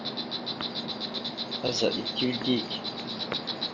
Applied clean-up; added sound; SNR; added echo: none; Insect; 0 dB; none.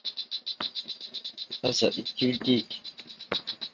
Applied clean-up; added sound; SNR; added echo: neural mask model RNNoise.